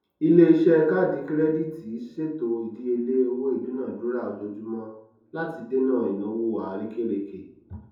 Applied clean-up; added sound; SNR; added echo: none; none; none; reverberation time 2.6 s.